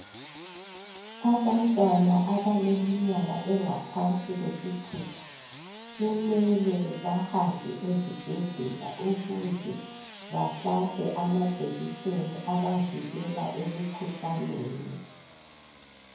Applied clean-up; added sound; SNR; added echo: none; Engine starting / Sawing; 17 dB; reverberation time 0.9 s.